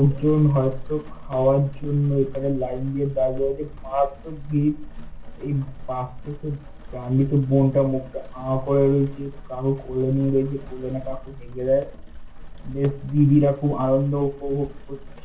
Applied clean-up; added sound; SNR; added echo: none; Rain; 12 dB; reverberation time 0.3 s.